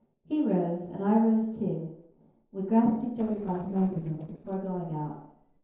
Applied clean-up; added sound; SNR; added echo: neural separator model SepFormer DNS4.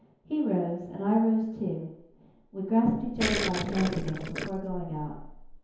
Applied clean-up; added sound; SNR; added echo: none; Gurgling; 5 dB; reverberation time 0.9 s.